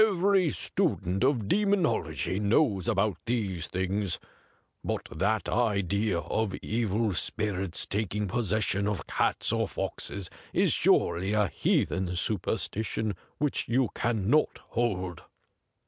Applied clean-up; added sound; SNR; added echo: none; none; none; none.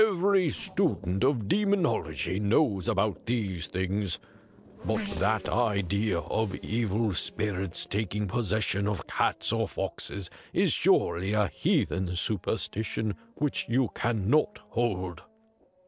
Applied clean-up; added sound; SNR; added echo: neural separator model SepFormer DNS4.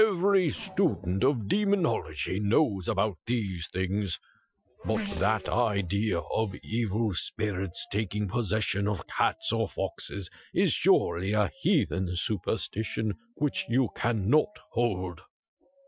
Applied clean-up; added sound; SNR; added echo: classical method Wiener filter.